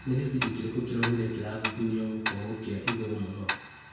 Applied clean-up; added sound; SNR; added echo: none; Tick-tock; 5 dB; reverberation time 0.6 s.